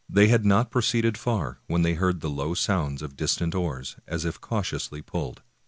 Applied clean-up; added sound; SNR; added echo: none; none; none; none.